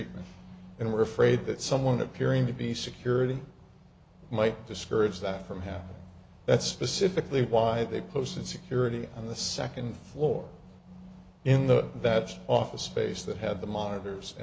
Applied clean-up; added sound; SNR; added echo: none; none; none; none.